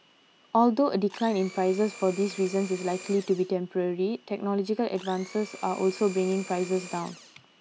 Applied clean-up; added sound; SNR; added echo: none; Domestic sounds, home sounds; 17 dB; none.